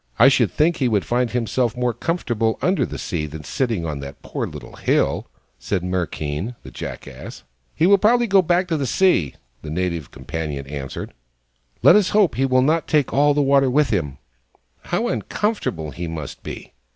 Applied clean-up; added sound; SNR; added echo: none; none; none; none.